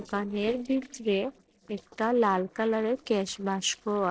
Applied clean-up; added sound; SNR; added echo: neural separator model SepFormer DNS4.